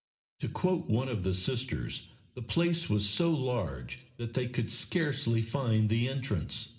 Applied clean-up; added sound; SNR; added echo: none; none; none; reverberation time 0.5 s.